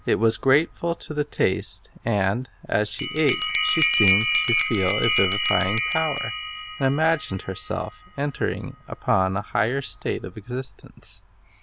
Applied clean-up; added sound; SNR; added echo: none; Bell; -1 dB; none.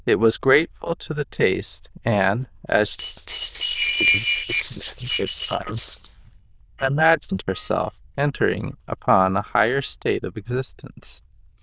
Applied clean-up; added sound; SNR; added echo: neural diffusion model UNIVERSE++.